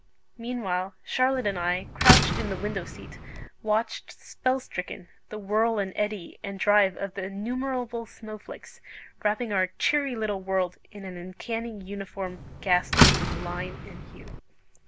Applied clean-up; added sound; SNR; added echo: none; Slam; -4 dB; none.